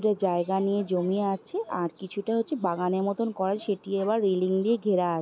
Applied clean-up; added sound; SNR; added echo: none; none; none; none.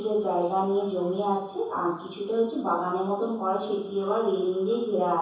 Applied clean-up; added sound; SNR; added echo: none; none; none; reverberation time 0.7 s.